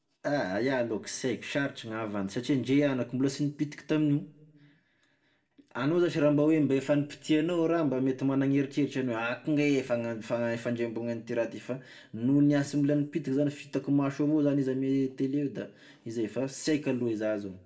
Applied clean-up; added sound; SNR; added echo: none; none; none; reverberation time 0.4 s.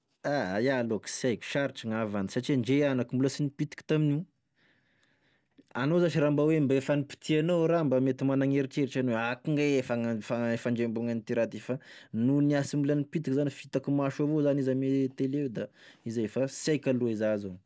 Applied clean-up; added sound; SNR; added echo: none; none; none; none.